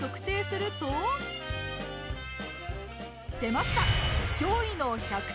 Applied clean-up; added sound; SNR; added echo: none; none; none; none.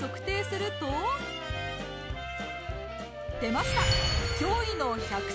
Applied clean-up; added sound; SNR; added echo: none; Wind instrument, woodwind instrument; 9 dB; none.